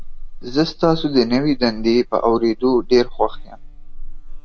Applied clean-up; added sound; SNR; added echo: none; Buzz; 10 dB; none.